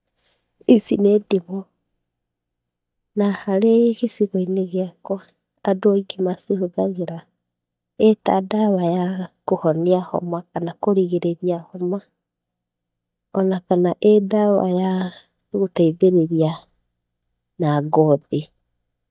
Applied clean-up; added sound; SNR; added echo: neural mask model DeepFilterNet 3.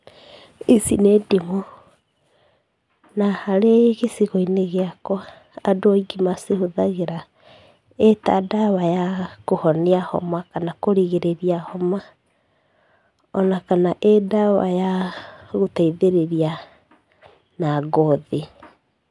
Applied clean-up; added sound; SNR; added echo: none; none; none; none.